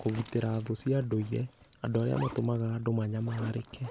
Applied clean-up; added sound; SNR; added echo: none; Zipper (clothing); 16 dB; none.